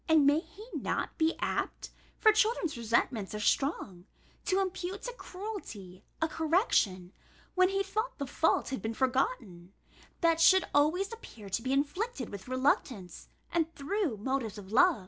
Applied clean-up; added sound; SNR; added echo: none; none; none; none.